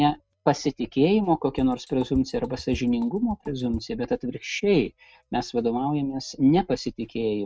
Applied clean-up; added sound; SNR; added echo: neural mask model RNNoise.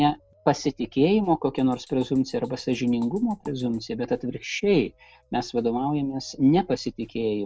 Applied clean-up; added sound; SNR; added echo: neural separator model SepFormer DNS4.